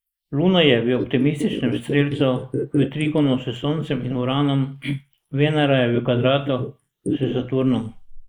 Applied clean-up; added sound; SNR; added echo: neural mask model Resemble Enhance denoiser.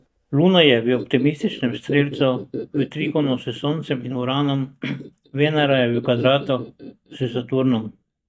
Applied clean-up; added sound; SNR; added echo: neural mask model DeepFilterNet 3.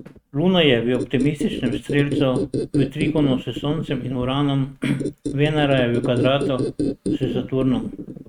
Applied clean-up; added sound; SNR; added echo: neural mask model RNNoise.